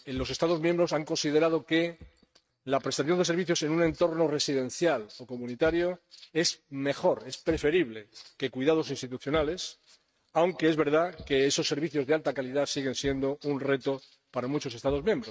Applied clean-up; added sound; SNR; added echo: neural mask model RNNoise.